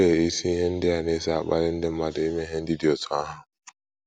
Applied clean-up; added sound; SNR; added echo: none; none; none; none.